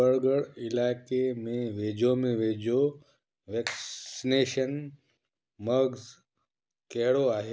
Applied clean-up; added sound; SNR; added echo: none; none; none; none.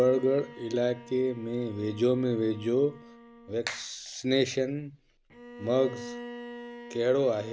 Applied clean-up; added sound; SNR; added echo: none; Bowed string instrument; 16 dB; none.